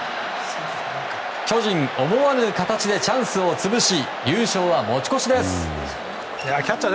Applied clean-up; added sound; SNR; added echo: none; none; none; none.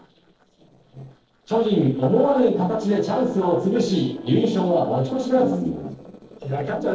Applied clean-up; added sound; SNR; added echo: neural separator model SepFormer DNS4.